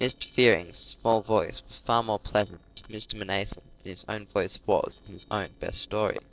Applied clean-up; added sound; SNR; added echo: neural separator model SepFormer DNS4.